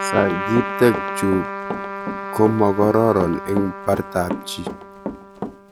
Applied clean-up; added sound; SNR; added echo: none; Run + Trumpet; 6 dB; none.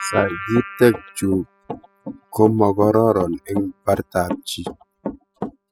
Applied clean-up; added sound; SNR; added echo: classical method spectral subtraction.